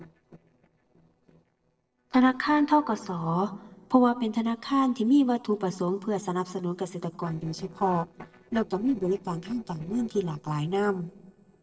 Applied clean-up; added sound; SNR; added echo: neural separator model SepFormer DNS4.